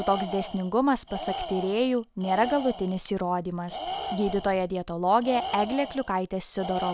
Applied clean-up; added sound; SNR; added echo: none; Tools; 10 dB; none.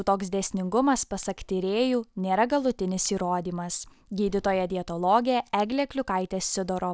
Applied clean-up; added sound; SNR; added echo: none; none; none; none.